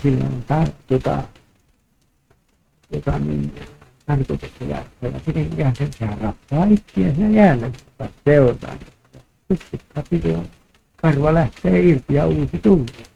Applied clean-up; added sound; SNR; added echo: neural mask model RNNoise.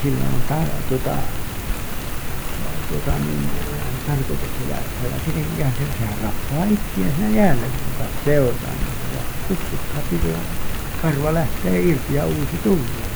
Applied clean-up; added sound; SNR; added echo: none; Rain; -1 dB; none.